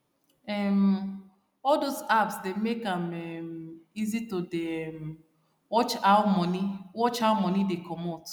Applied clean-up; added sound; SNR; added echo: none; none; none; none.